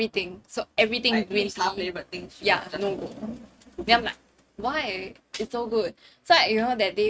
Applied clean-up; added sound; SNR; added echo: neural mask model RNNoise.